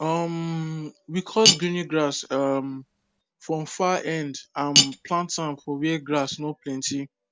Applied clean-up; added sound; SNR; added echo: none; Cutlery, silverware; 0 dB; none.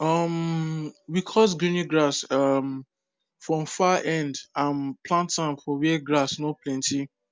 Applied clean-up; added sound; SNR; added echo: none; none; none; none.